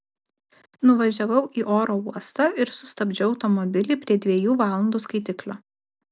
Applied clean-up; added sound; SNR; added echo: none; none; none; none.